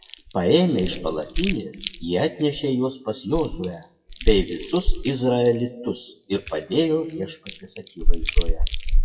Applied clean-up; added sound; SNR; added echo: classical method WPE with log-MMSE.